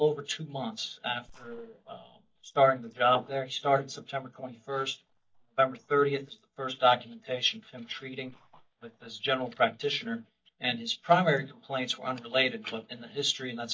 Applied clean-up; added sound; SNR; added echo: neural mask model DeepFilterNet 3.